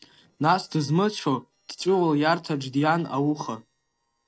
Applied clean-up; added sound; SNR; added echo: neural separator model SepFormer DNS4.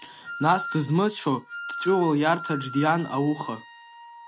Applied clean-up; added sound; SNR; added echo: none; Wind instrument, woodwind instrument; 13 dB; none.